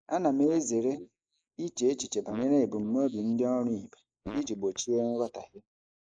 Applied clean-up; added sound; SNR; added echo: neural mask model Resemble Enhance denoiser.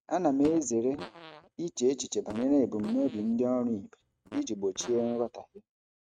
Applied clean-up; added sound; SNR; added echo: neural mask model RNNoise.